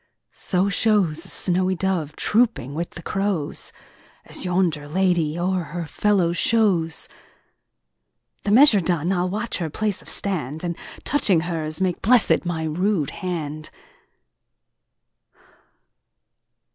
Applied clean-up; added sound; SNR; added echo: none; none; none; none.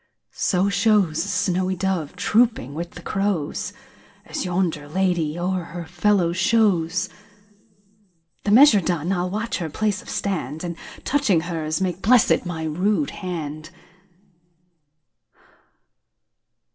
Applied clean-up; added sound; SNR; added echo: none; none; none; reverberation time 0.2 s.